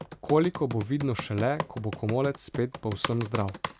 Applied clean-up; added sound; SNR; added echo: none; Computer keyboard; 8 dB; none.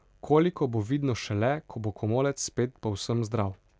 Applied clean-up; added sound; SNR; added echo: none; none; none; none.